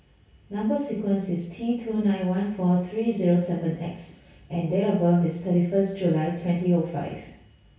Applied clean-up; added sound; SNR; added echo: none; none; none; reverberation time 0.6 s.